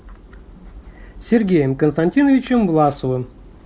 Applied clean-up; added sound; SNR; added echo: none; none; none; none.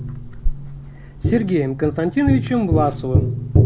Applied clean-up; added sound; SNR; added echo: none; Tap; -1 dB; none.